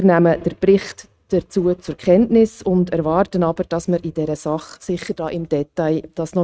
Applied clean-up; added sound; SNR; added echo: neural mask model RNNoise.